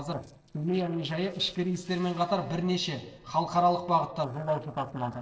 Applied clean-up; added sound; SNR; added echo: neural separator model SepFormer DNS4.